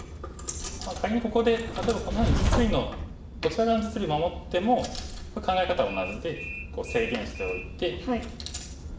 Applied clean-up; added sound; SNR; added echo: none; Train; 4 dB; reverberation time 0.7 s.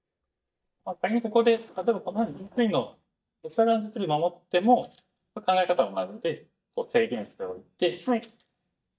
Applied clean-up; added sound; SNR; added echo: neural mask model DeepFilterNet 3.